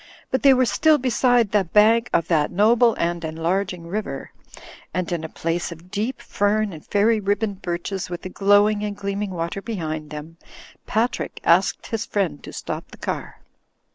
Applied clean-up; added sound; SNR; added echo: none; none; none; none.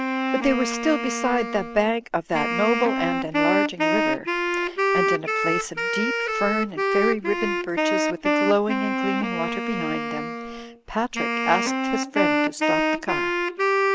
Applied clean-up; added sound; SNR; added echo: none; Wind instrument, woodwind instrument; -2 dB; none.